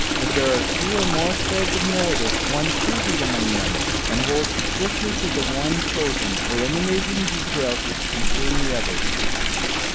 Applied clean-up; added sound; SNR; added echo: none; Stream; -5 dB; none.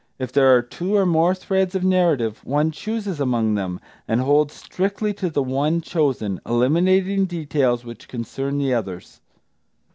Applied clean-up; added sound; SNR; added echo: none; none; none; none.